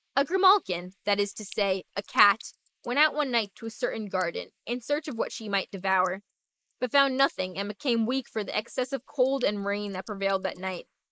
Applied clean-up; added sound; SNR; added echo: neural mask model Resemble Enhance denoiser.